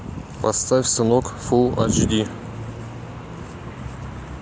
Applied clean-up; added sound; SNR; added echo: none; none; none; none.